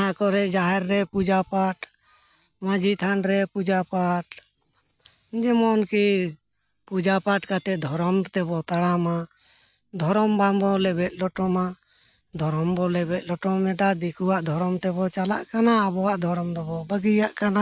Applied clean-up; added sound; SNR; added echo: none; none; none; none.